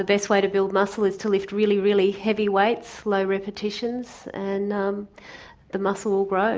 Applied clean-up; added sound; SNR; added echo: none; none; none; none.